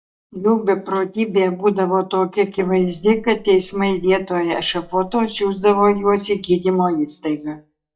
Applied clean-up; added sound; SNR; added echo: neural mask model DeepFilterNet 3.